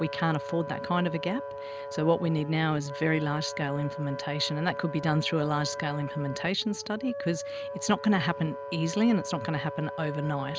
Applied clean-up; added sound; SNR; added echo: none; Wind instrument, woodwind instrument; 9 dB; none.